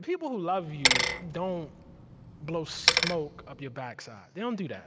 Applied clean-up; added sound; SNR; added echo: none; Bicycle; -4 dB; none.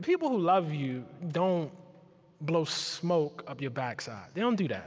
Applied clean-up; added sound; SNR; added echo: none; none; none; none.